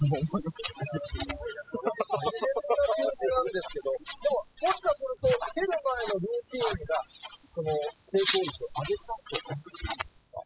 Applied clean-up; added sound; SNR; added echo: classical method spectral subtraction.